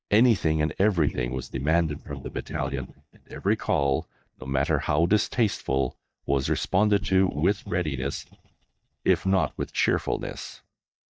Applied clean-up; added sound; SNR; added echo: neural mask model DeepFilterNet 3.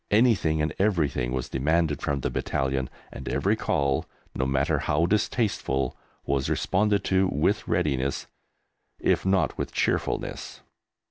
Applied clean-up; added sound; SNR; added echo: none; none; none; none.